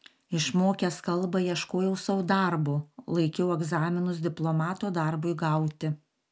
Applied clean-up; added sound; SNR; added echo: none; none; none; none.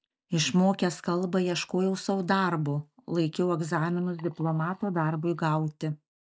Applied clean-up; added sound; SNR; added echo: neural mask model DeepFilterNet 3.